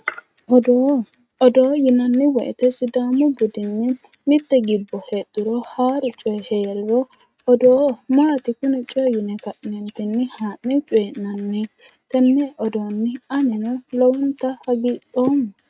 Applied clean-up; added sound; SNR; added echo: neural mask model RNNoise.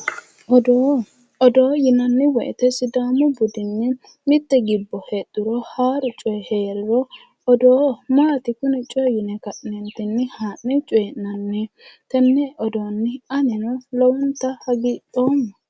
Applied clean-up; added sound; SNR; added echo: none; none; none; none.